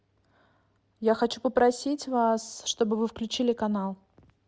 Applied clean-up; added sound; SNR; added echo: none; none; none; none.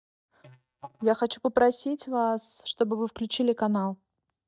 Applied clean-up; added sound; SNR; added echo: neural mask model DeepFilterNet 3.